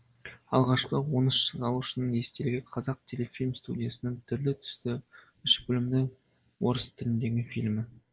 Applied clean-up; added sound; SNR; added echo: neural mask model Resemble Enhance denoiser.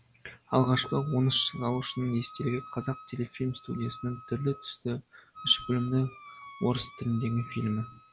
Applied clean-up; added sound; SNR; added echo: none; Wind instrument, woodwind instrument; 17 dB; none.